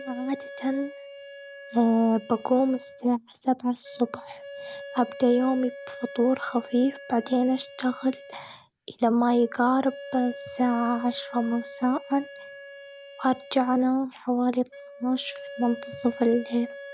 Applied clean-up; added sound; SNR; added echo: none; Wind instrument, woodwind instrument; 16 dB; none.